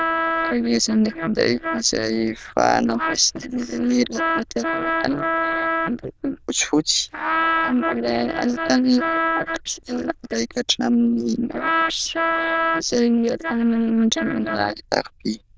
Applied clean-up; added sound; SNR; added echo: neural diffusion model UNIVERSE++.